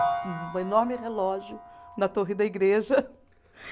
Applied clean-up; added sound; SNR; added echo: none; Piano; 8 dB; none.